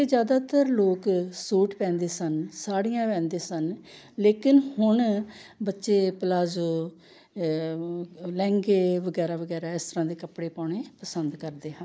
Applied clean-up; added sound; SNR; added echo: neural mask model Resemble Enhance denoiser.